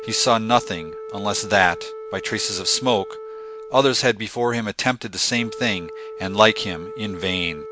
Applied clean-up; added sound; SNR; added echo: none; Wind instrument, woodwind instrument; 13 dB; none.